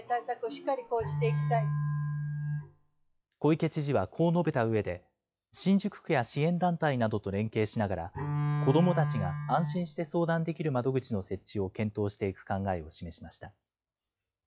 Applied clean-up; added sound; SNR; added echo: classical method log-MMSE.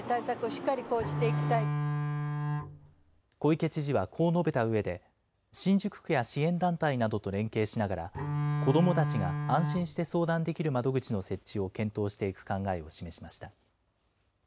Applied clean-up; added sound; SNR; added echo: none; Bowed string instrument; 1 dB; none.